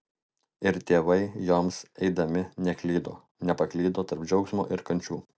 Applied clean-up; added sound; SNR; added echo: none; none; none; none.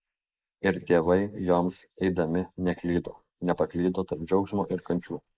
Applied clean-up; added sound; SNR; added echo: neural mask model Resemble Enhance denoiser.